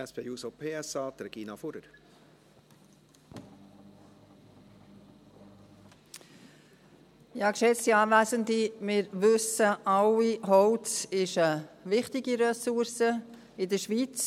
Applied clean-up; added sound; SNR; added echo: none; none; none; none.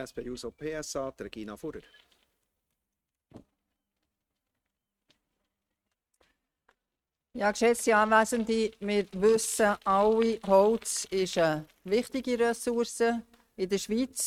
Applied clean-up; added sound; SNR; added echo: neural mask model RNNoise.